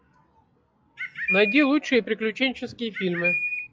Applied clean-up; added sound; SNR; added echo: classical method log-MMSE.